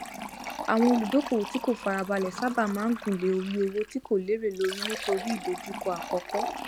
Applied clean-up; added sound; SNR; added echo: none; Fill (with liquid); 9 dB; none.